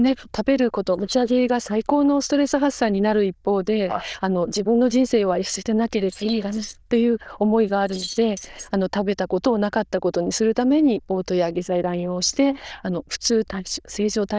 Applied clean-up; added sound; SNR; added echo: neural diffusion model UNIVERSE++.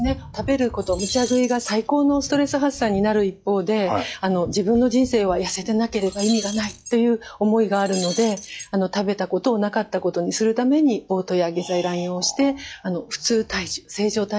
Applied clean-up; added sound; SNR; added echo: classical method log-MMSE.